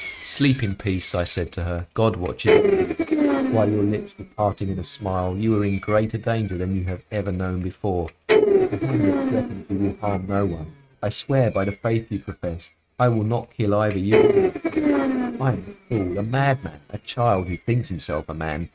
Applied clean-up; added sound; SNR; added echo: neural mask model RNNoise.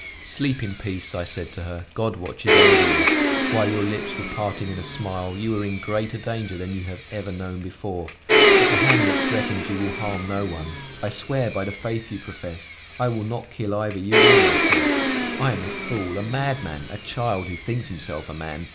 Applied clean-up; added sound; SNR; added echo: none; Domestic sounds, home sounds; -4 dB; none.